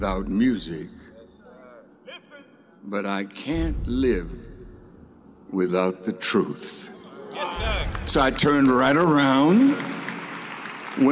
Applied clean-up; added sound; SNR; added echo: none; Explosion; 13 dB; none.